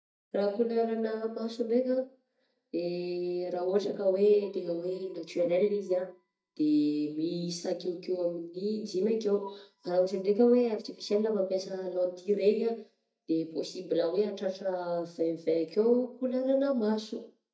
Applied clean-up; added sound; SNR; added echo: neural mask model DeepFilterNet 3.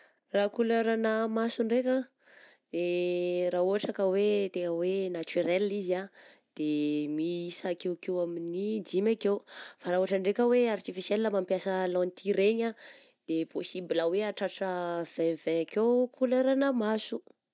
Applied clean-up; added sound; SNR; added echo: none; none; none; none.